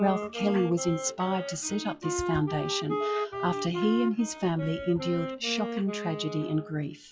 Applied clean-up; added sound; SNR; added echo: classical method log-MMSE.